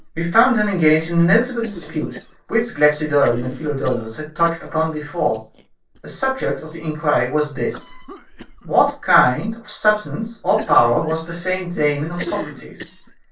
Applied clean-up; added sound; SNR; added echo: neural separator model SepFormer DNS4.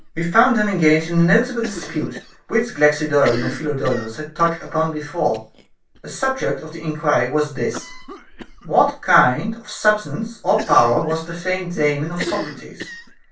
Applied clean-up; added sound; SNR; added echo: none; Cough; 16 dB; reverberation time 0.2 s.